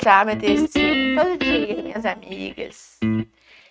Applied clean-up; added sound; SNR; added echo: neural mask model RNNoise.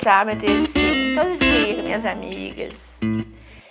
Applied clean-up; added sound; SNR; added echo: none; Guitar; -1 dB; none.